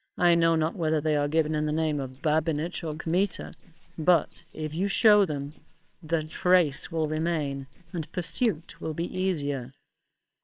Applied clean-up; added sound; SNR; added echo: neural separator model SepFormer WHAMR!.